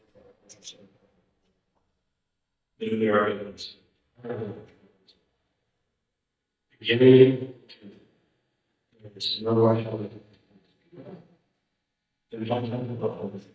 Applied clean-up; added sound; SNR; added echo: neural mask model DeepFilterNet 3.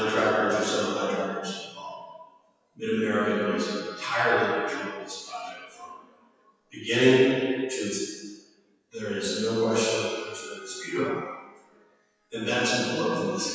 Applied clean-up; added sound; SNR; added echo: classical method WPE with log-MMSE.